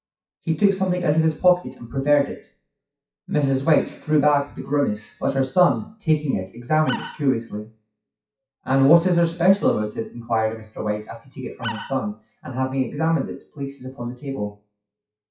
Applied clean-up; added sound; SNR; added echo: classical method WPE with log-MMSE.